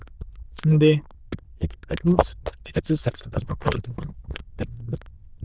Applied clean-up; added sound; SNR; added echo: neural diffusion model UNIVERSE++.